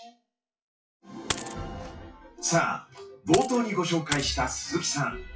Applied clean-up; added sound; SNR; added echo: classical method WPE with log-MMSE.